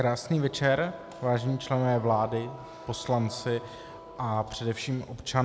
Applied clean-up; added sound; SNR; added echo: none; Wind instrument, woodwind instrument; 20 dB; none.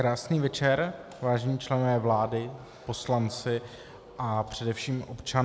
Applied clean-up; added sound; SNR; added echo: none; none; none; none.